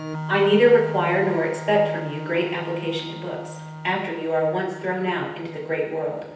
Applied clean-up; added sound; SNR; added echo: none; Organ; 12 dB; reverberation time 0.9 s.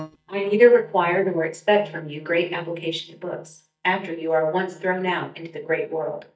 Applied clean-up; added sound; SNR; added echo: neural mask model DeepFilterNet 3.